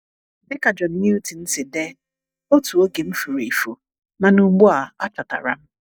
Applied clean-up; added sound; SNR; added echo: neural mask model DeepFilterNet 3.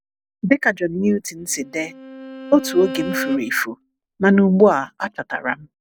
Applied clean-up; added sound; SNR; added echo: none; Bowed string instrument; 12 dB; none.